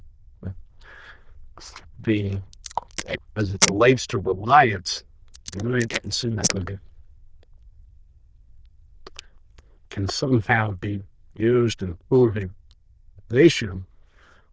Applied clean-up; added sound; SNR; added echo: neural diffusion model UNIVERSE++.